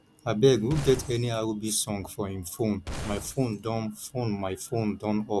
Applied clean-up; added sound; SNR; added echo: none; Glass; 11 dB; none.